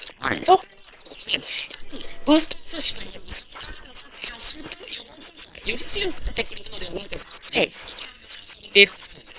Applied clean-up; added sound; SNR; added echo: neural separator model SepFormer WHAM!.